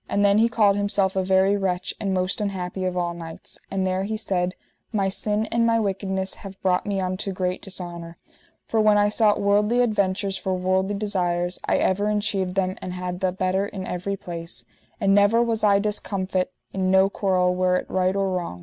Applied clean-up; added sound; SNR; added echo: none; none; none; none.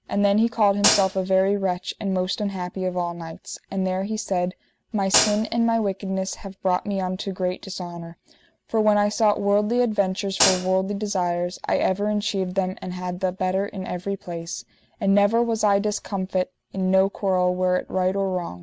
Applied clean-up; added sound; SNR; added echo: none; Hi-hat; -1 dB; none.